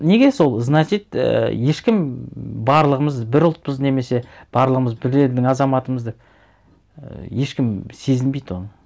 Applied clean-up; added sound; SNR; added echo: none; none; none; none.